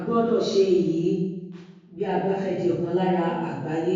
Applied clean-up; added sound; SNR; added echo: none; none; none; reverberation time 1.3 s.